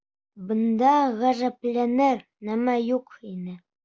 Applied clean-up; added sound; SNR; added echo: none; none; none; none.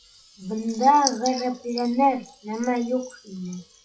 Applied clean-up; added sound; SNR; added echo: classical method WPE with log-MMSE.